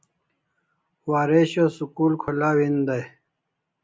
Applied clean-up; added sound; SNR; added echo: none; none; none; none.